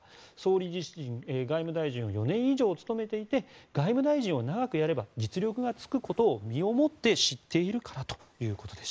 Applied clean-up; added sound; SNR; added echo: neural mask model Resemble Enhance denoiser.